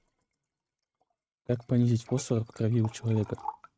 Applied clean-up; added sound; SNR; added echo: neural mask model RNNoise.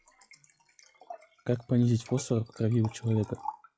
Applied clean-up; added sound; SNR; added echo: classical method log-MMSE.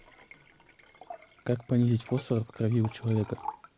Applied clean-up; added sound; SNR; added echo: none; Liquid; 16 dB; none.